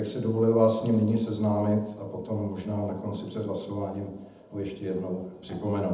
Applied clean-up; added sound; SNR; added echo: none; none; none; reverberation time 0.8 s.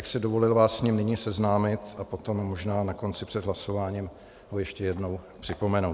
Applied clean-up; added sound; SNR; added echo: none; none; none; none.